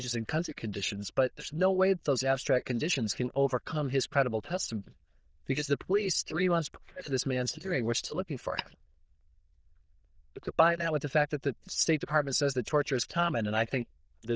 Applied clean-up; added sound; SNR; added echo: neural diffusion model UNIVERSE++.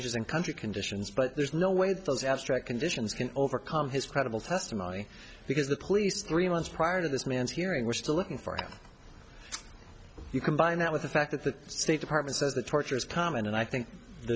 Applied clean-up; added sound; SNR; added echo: none; none; none; none.